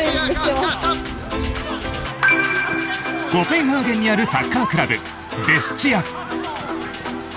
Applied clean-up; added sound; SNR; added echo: none; none; none; none.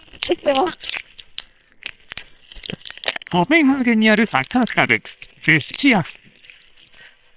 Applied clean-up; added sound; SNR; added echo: neural separator model SepFormer WHAM!.